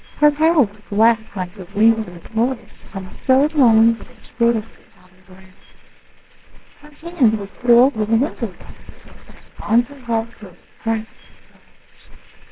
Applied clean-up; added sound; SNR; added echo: neural separator model SepFormer WHAMR!.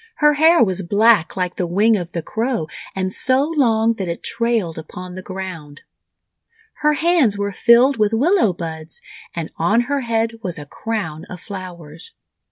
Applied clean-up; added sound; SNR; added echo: none; none; none; none.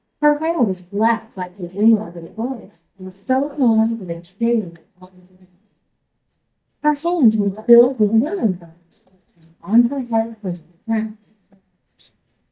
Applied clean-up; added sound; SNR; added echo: neural mask model DeepFilterNet 3.